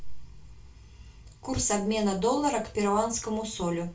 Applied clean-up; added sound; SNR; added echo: none; none; none; reverberation time 0.2 s.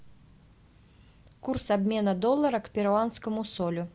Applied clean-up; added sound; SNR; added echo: none; none; none; none.